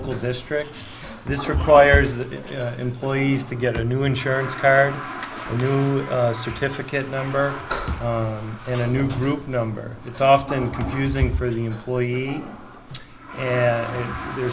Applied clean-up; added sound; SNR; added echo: none; Toilet flush; 12 dB; none.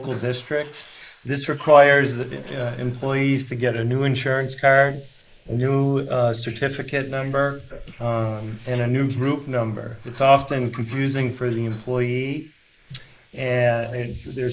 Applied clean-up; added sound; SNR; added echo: neural mask model Resemble Enhance denoiser.